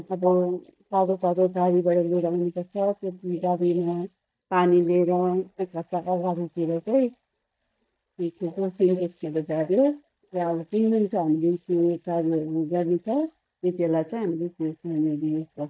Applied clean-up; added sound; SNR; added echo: neural mask model DeepFilterNet 3.